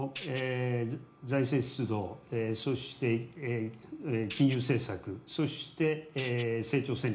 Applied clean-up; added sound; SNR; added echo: none; Tambourine; 2 dB; reverberation time 0.4 s.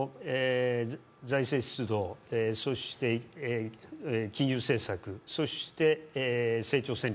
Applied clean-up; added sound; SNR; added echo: none; none; none; none.